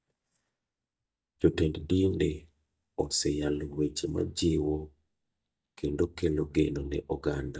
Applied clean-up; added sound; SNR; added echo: neural mask model DeepFilterNet 3.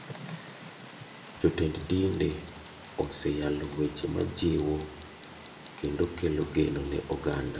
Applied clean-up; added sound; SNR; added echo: none; Tick; 14 dB; reverberation time 0.6 s.